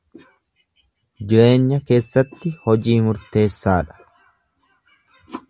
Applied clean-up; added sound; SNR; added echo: none; none; none; none.